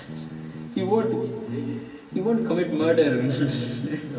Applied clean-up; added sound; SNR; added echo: none; Bass guitar; 9 dB; reverberation time 2.3 s.